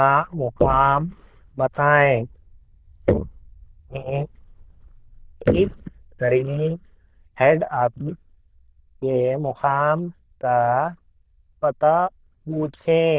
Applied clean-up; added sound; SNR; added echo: neural diffusion model UNIVERSE++.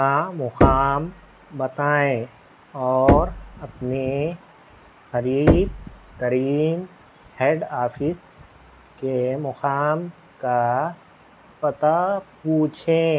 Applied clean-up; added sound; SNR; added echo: none; Knock; 3 dB; none.